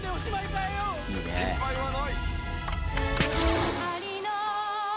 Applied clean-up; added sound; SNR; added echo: none; none; none; none.